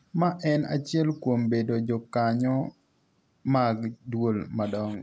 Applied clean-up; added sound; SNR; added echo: none; none; none; none.